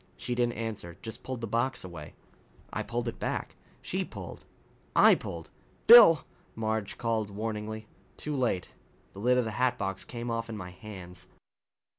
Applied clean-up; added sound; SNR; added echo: none; none; none; none.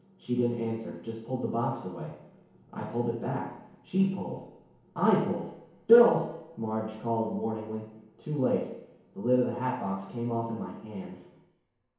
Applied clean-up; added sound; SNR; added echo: none; none; none; reverberation time 1.0 s.